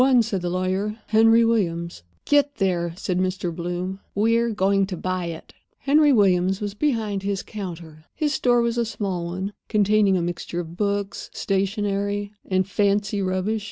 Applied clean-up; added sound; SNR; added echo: none; none; none; none.